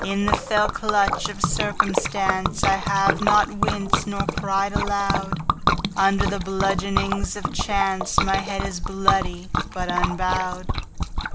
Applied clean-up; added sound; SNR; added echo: none; Liquid; 0 dB; none.